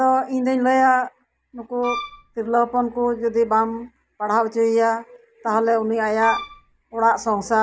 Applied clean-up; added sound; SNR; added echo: none; Wind instrument, woodwind instrument; 10 dB; none.